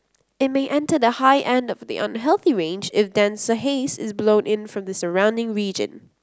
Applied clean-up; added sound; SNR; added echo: none; none; none; none.